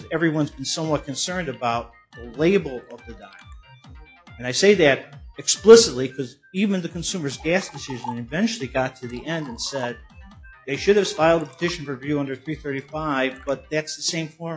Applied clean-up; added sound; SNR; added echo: classical method log-MMSE.